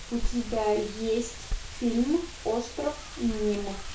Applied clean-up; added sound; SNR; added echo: none; Wind; 6 dB; reverberation time 0.3 s.